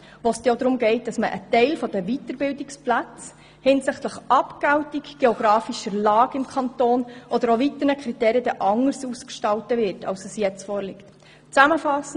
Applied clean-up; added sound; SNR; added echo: none; none; none; none.